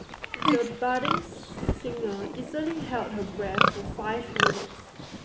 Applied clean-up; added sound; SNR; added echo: none; Livestock, farm animals, working animals; -3 dB; none.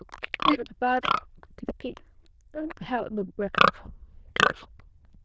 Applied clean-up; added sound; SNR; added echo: neural diffusion model UNIVERSE++.